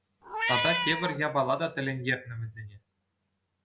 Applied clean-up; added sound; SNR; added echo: none; Meow; -1 dB; none.